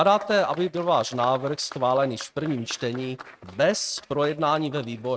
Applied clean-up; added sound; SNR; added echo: neural mask model RNNoise.